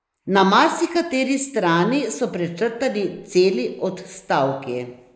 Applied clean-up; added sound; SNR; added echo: neural mask model Resemble Enhance denoiser.